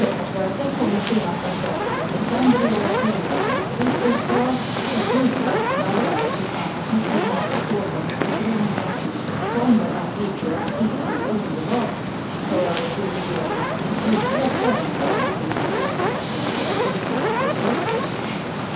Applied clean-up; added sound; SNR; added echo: none; Fire; -2 dB; reverberation time 0.5 s.